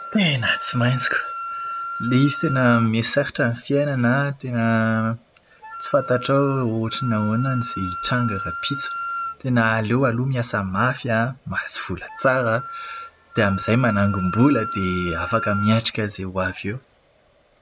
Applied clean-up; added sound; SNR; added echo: none; Wind instrument, woodwind instrument; 11 dB; none.